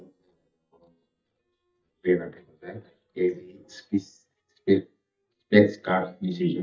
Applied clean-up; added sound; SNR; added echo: neural mask model DeepFilterNet 3.